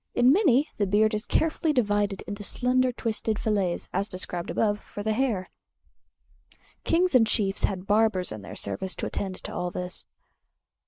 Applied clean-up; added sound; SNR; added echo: neural mask model Resemble Enhance denoiser.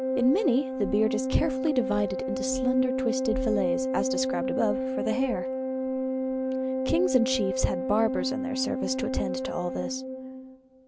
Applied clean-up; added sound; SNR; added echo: none; Organ; 1 dB; none.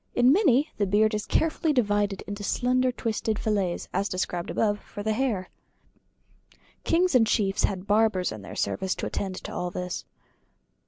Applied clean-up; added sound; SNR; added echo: none; none; none; none.